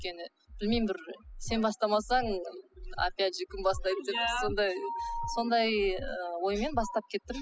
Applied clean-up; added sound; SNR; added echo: classical method spectral subtraction.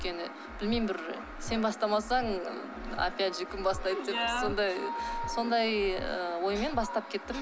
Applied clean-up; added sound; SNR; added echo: none; Breathing; 12 dB; none.